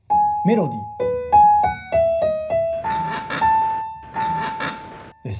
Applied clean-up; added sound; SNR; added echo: none; Livestock, farm animals, working animals; 11 dB; reverberation time 0.4 s.